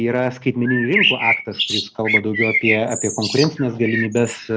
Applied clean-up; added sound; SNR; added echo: none; Bird; 1 dB; none.